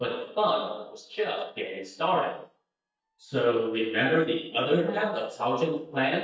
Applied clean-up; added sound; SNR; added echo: neural mask model DeepFilterNet 3.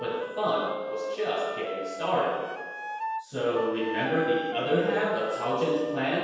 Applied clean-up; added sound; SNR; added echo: none; Wind instrument, woodwind instrument; 8 dB; reverberation time 1.2 s.